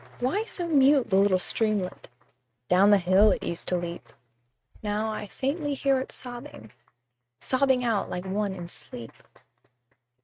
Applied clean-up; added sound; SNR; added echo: neural mask model RNNoise.